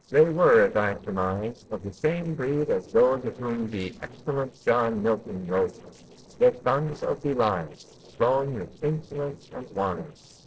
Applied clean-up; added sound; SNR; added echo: neural separator model SepFormer DNS4.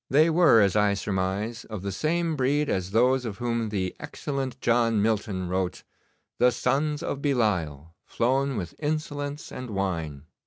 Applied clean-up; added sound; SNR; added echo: none; none; none; none.